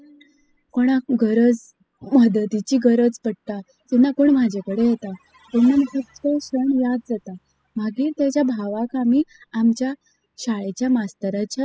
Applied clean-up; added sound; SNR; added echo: classical method spectral subtraction.